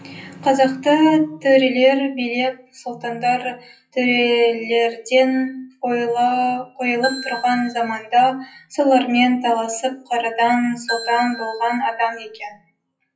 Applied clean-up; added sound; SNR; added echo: classical method WPE with log-MMSE.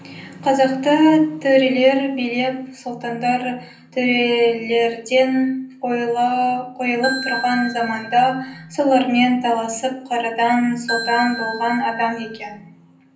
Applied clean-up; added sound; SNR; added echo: none; Ringtone / Bell; 9 dB; reverberation time 0.6 s.